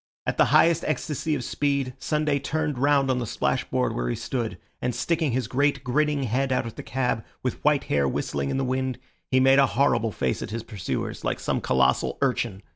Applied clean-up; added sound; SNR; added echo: none; none; none; none.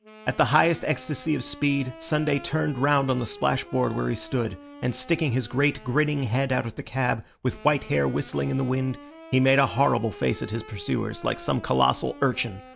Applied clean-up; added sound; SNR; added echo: none; Wind instrument, woodwind instrument; 19 dB; none.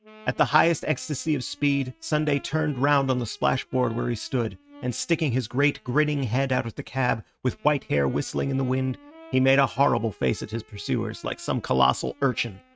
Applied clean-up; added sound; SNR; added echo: neural mask model RNNoise.